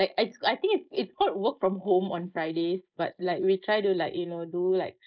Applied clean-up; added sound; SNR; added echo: neural mask model Resemble Enhance denoiser.